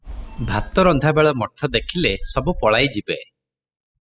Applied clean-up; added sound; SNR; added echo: classical method spectral subtraction.